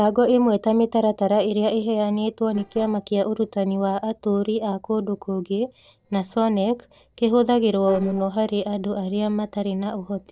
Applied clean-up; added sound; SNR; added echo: neural separator model SepFormer DNS4.